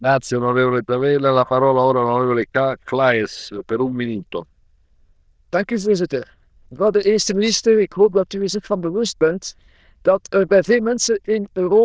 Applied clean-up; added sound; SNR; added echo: neural diffusion model UNIVERSE++.